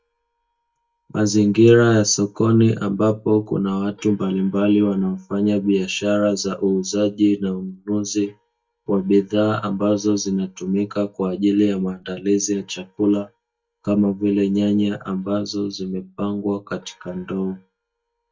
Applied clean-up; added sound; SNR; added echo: neural mask model DeepFilterNet 3.